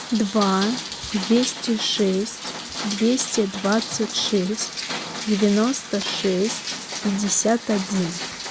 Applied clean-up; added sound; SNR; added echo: none; Rain; 9 dB; none.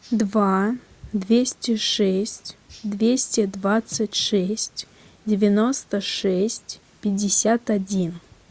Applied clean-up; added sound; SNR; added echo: none; none; none; none.